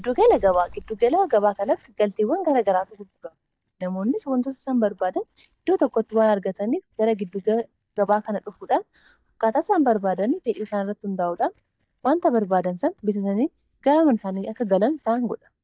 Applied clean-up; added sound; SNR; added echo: neural mask model DeepFilterNet 3.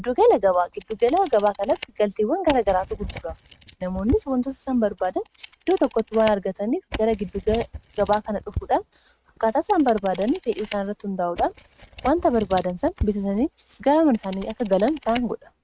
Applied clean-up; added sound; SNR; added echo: neural mask model RNNoise.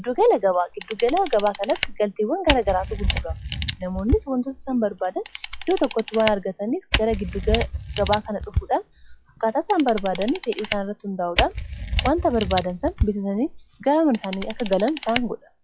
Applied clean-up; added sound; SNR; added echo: classical method log-MMSE.